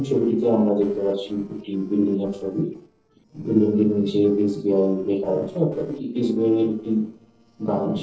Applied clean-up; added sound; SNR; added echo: neural separator model SepFormer DNS4.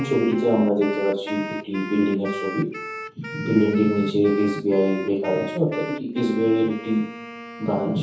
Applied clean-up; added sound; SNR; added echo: none; Wind instrument, woodwind instrument; 11 dB; reverberation time 0.6 s.